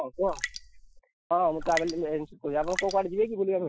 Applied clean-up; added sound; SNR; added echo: classical method Wiener filter.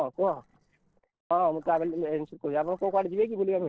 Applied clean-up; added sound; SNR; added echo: neural separator model SepFormer DNS4.